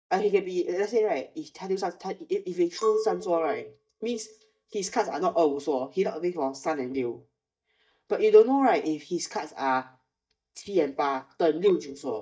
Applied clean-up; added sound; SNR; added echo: neural mask model DeepFilterNet 3.